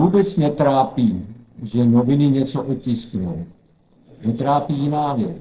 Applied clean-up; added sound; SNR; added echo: neural separator model SepFormer DNS4.